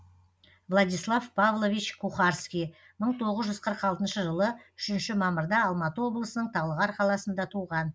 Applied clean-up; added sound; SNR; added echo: none; none; none; none.